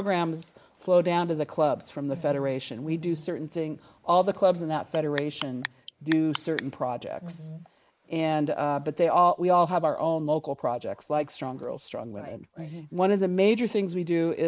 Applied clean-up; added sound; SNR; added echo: neural mask model Resemble Enhance denoiser.